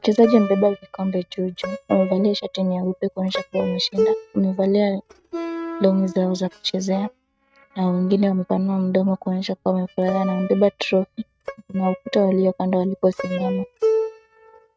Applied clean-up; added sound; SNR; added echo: neural mask model RNNoise.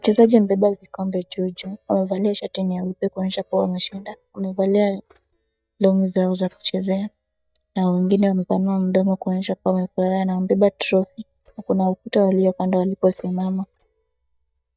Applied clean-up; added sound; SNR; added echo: neural mask model DeepFilterNet 3.